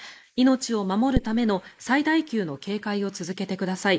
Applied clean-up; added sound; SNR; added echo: neural mask model Resemble Enhance denoiser.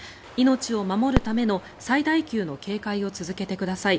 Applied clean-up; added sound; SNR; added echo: none; Fireworks; 8 dB; none.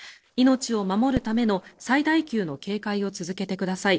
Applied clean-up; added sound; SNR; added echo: neural separator model SepFormer DNS4.